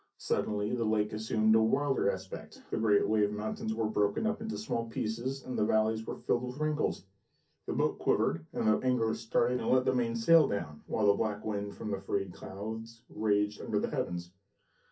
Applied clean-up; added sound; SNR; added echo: none; none; none; reverberation time 0.3 s.